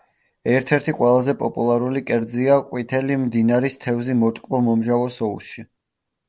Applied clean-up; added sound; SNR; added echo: none; none; none; none.